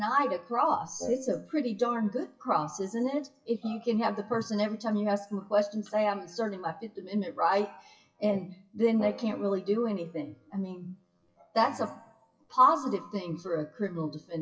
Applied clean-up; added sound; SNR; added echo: classical method WPE with log-MMSE.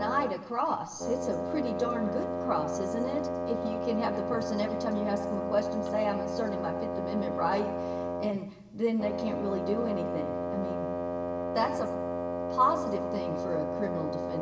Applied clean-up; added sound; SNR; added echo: none; Wind instrument, woodwind instrument; 1 dB; reverberation time 0.8 s.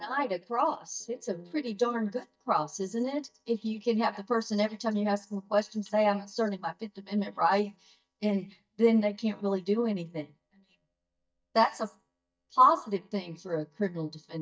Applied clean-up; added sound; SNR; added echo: neural mask model DeepFilterNet 3.